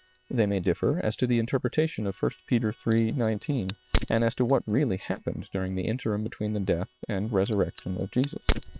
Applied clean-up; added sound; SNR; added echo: neural separator model SepFormer WHAM!.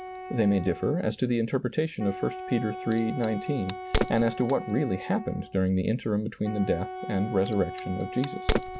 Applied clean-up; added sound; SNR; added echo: none; Wind instrument, woodwind instrument + Crack; 7 dB; none.